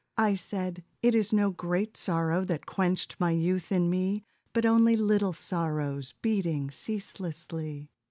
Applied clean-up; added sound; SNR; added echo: none; none; none; none.